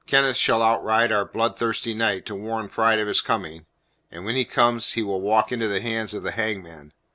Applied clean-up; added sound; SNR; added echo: none; none; none; none.